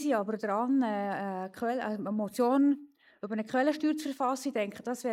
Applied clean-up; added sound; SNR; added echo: neural mask model Resemble Enhance denoiser.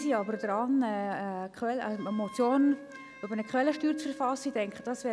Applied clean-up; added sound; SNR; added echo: none; Wind instrument, woodwind instrument; 18 dB; none.